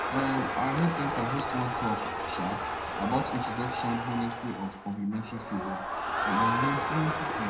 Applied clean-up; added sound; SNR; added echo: none; Crowd; 0 dB; reverberation time 0.7 s.